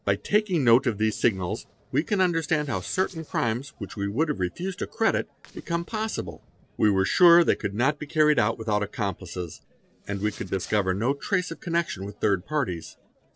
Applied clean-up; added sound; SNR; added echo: neural separator model SepFormer DNS4.